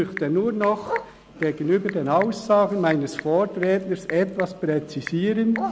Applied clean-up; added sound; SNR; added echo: none; Bark + Telephone / Typing; 13 dB; none.